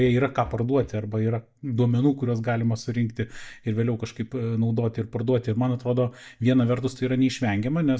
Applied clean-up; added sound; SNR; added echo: neural mask model DeepFilterNet 3.